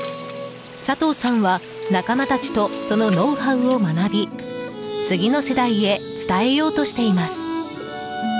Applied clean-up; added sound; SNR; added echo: none; none; none; none.